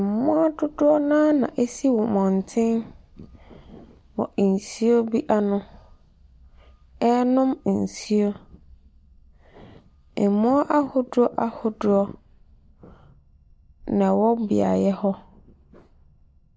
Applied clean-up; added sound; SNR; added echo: none; none; none; none.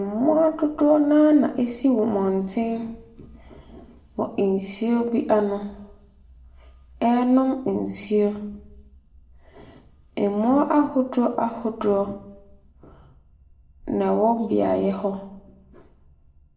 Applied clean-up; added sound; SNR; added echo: none; none; none; reverberation time 0.6 s.